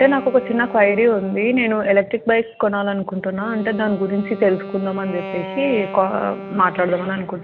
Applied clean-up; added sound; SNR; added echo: none; Wind instrument, woodwind instrument; 14 dB; none.